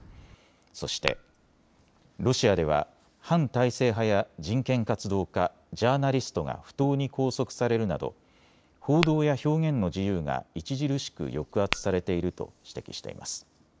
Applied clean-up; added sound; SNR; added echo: none; Tap / Glass; 12 dB; none.